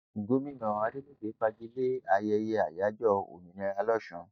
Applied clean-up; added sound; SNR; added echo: neural mask model DeepFilterNet 3.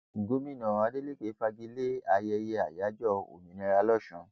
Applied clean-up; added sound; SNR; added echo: none; none; none; none.